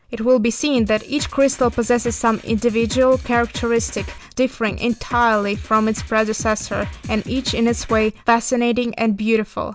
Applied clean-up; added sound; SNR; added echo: none; Drum kit; 13 dB; none.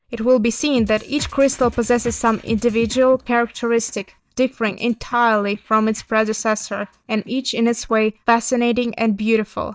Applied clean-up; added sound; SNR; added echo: neural mask model DeepFilterNet 3.